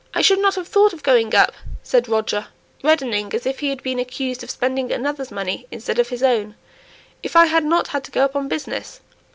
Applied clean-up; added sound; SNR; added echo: none; none; none; none.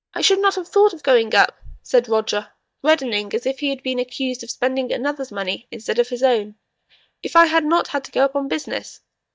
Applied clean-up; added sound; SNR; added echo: neural mask model DeepFilterNet 3.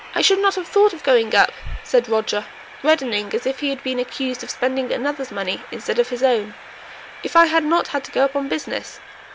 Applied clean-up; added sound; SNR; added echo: none; Train; 19 dB; none.